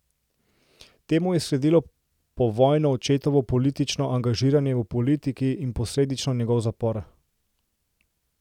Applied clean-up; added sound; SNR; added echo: none; none; none; none.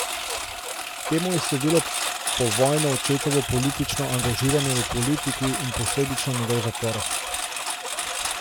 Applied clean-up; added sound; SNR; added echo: none; Engine; 2 dB; none.